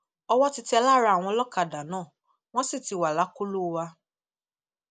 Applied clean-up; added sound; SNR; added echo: none; none; none; none.